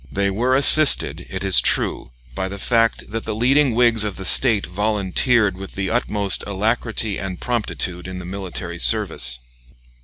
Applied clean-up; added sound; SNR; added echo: none; none; none; none.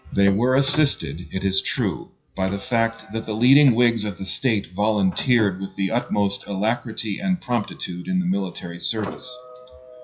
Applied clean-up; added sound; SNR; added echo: classical method WPE with log-MMSE.